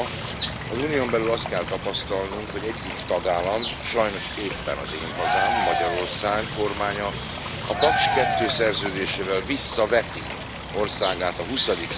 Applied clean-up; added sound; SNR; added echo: none; Water / Bird + Cheering; 2 dB; none.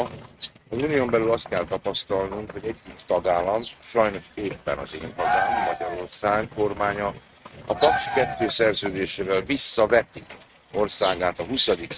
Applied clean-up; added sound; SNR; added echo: neural mask model RNNoise.